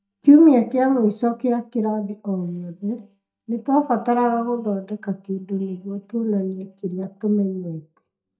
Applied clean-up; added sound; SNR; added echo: neural mask model DeepFilterNet 3.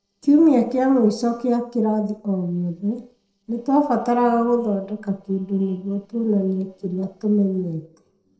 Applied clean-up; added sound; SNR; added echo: neural separator model SepFormer DNS4.